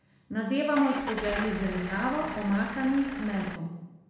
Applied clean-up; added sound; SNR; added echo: none; Engine starting / Car; 9 dB; reverberation time 0.9 s.